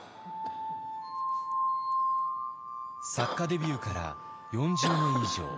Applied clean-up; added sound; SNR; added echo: none; Cough; 10 dB; none.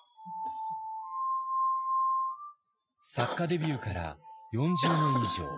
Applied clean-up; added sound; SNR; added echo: classical method Wiener filter.